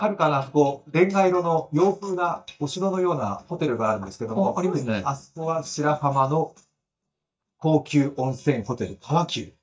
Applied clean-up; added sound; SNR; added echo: neural mask model DeepFilterNet 3.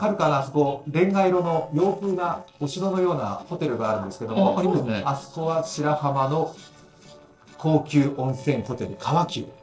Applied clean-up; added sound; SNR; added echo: neural separator model SepFormer DNS4.